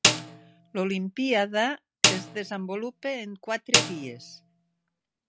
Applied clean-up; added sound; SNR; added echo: none; Snare drum; -2 dB; none.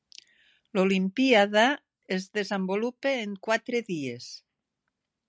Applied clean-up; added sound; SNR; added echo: none; none; none; none.